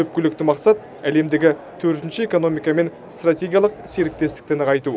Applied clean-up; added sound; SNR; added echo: none; none; none; none.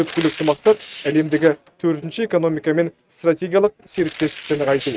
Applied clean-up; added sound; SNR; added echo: neural mask model RNNoise.